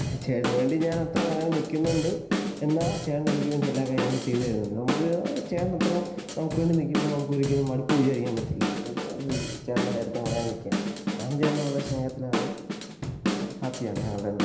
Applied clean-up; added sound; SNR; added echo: none; Drum / Drum kit; 3 dB; reverberation time 0.9 s.